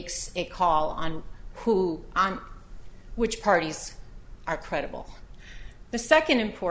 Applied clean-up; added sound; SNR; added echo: none; none; none; none.